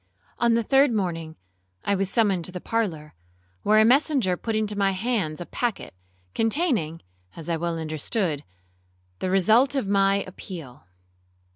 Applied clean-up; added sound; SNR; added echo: none; none; none; none.